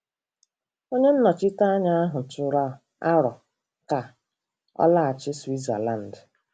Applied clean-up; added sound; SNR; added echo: none; none; none; none.